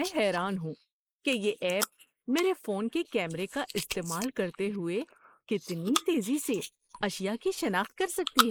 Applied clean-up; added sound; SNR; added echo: neural mask model Resemble Enhance denoiser.